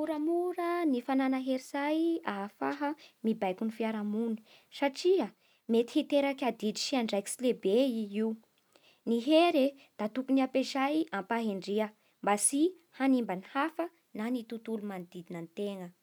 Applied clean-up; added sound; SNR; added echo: none; none; none; none.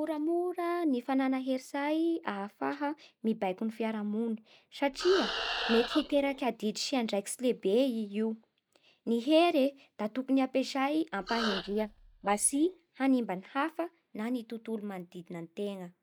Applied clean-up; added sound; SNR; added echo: neural mask model DeepFilterNet 3.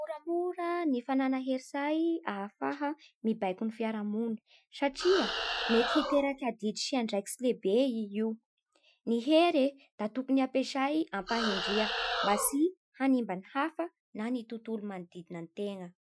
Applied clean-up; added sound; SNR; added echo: classical method Wiener filter.